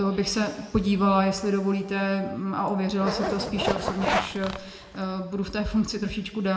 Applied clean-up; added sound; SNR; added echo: none; Zipper (clothing); 4 dB; reverberation time 1.3 s.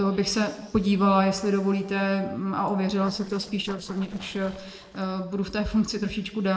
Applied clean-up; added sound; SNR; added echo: neural separator model SepFormer DNS4.